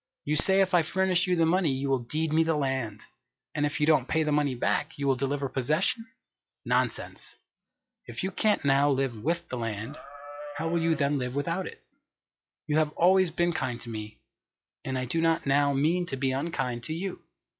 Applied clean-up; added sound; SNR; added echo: classical method log-MMSE.